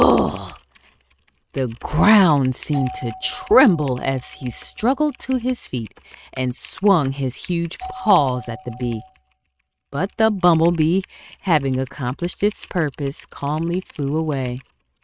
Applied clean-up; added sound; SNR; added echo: neural mask model RNNoise.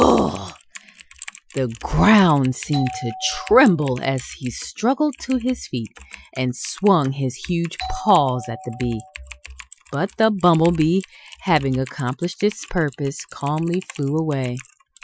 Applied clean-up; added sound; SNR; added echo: classical method Wiener filter.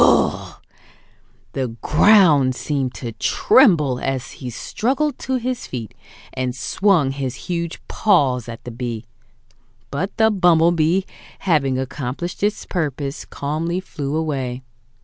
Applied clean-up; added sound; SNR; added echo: none; none; none; none.